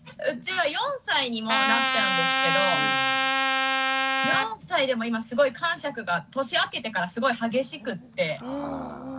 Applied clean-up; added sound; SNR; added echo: none; Trumpet; -4 dB; none.